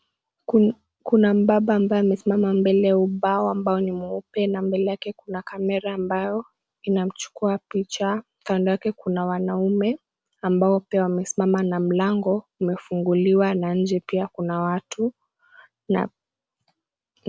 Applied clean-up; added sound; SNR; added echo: none; none; none; none.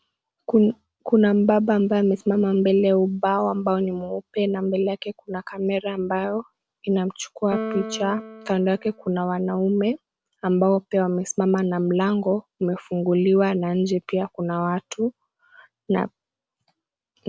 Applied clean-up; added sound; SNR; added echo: none; Piano; 14 dB; none.